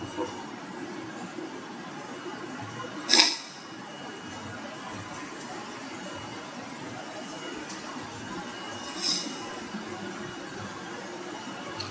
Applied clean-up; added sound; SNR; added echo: none; none; none; none.